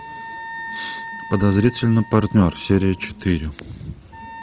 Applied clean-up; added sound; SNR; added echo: none; Wind instrument, woodwind instrument; 15 dB; none.